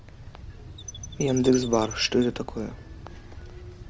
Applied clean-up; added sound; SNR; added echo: none; Wind + Chirp, tweet; 12 dB; none.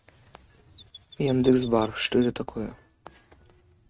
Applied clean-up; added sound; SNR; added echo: neural mask model RNNoise.